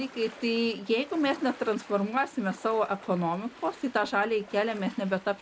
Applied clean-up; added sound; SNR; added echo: none; Ocean; 20 dB; none.